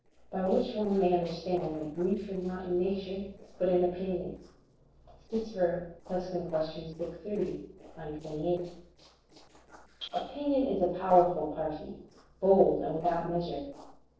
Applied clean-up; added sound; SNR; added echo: neural separator model SepFormer DNS4.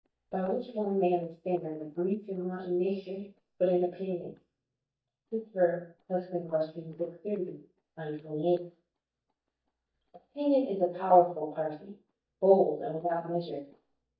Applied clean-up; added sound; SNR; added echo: neural mask model DeepFilterNet 3.